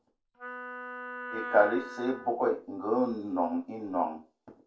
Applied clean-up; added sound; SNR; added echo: none; Wind instrument, woodwind instrument; 10 dB; reverberation time 0.3 s.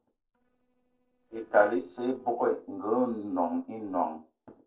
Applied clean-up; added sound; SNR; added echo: neural separator model SepFormer DNS4.